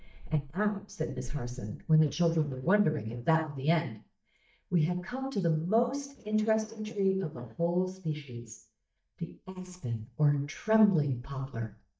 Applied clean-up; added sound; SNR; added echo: neural mask model DeepFilterNet 3.